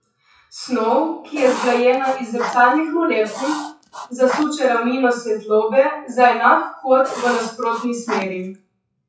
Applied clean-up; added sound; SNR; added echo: classical method WPE with log-MMSE.